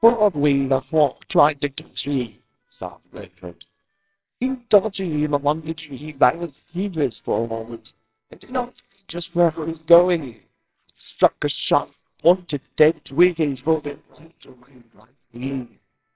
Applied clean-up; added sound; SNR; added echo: neural separator model SepFormer WHAMR!.